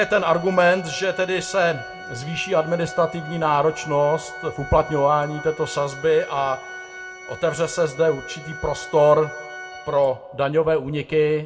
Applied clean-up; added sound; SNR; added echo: none; Organ; 15 dB; reverberation time 0.2 s.